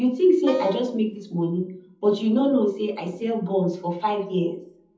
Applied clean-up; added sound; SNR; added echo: none; Wind instrument, woodwind instrument; 16 dB; reverberation time 0.6 s.